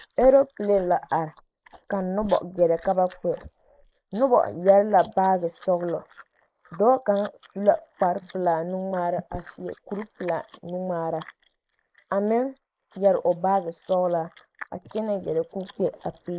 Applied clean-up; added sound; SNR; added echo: neural mask model Resemble Enhance denoiser.